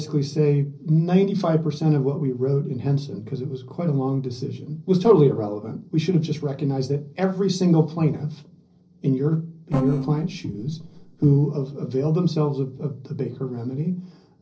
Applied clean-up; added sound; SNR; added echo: neural separator model SepFormer DNS4.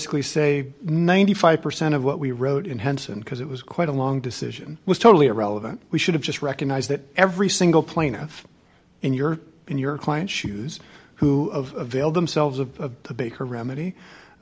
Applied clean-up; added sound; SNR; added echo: none; none; none; none.